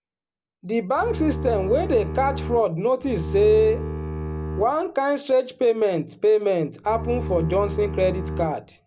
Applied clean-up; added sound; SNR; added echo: none; Bowed string instrument; 7 dB; none.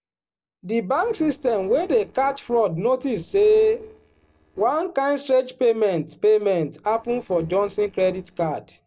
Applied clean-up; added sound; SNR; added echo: neural separator model SepFormer DNS4.